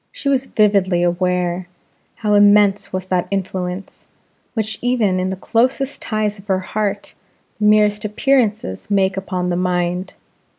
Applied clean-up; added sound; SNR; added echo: none; none; none; none.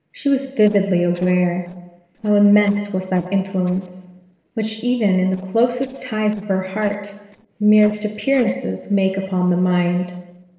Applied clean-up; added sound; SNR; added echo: neural separator model SepFormer DNS4.